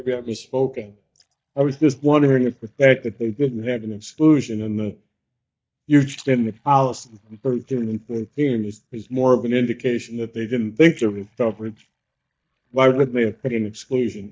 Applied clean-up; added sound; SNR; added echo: neural mask model DeepFilterNet 3.